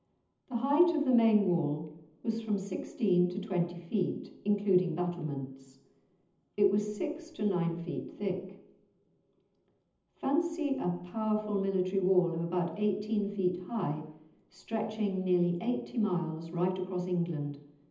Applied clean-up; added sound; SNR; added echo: none; none; none; reverberation time 0.8 s.